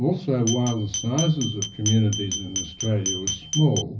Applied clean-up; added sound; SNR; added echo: none; Glass; 7 dB; reverberation time 0.4 s.